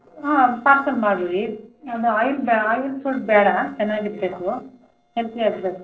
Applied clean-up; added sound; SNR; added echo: neural separator model SepFormer DNS4.